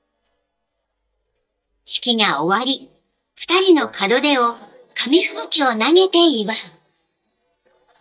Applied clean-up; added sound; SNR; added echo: neural mask model DeepFilterNet 3.